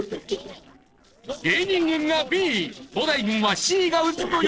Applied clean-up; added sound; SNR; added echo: neural separator model SepFormer DNS4.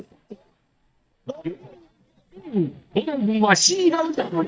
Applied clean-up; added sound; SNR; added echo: neural mask model DeepFilterNet 3.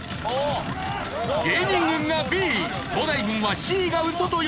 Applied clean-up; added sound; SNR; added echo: none; none; none; none.